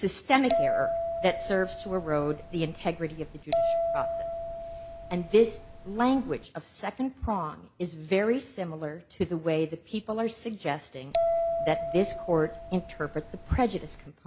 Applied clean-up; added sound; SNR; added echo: none; Bell; 2 dB; none.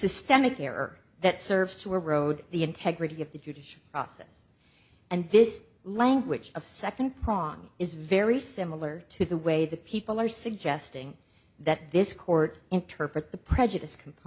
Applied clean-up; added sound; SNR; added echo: none; none; none; none.